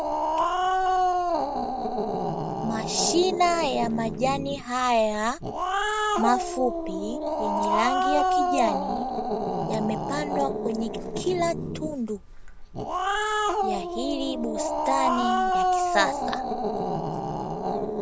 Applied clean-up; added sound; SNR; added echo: none; Growling; -2 dB; none.